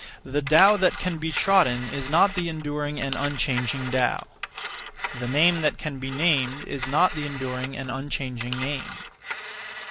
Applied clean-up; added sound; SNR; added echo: none; Telephone; 10 dB; none.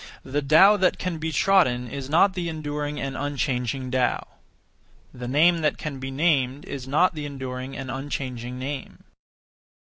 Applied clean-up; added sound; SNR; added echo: none; none; none; none.